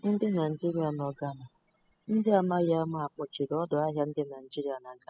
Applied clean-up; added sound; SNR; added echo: classical method spectral subtraction.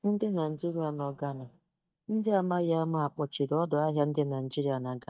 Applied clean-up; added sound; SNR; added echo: neural mask model DeepFilterNet 3.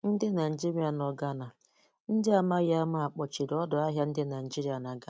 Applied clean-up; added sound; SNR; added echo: none; none; none; none.